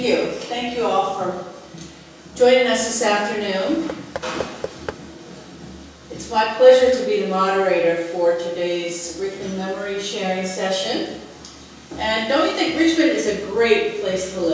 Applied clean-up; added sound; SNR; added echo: none; Knock / Wood; 15 dB; reverberation time 0.6 s.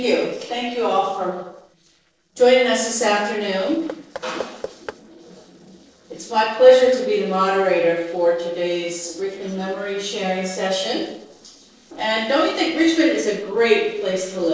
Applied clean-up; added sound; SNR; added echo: neural separator model SepFormer DNS4.